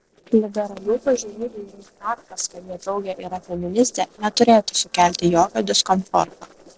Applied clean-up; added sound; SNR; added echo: neural separator model SepFormer DNS4.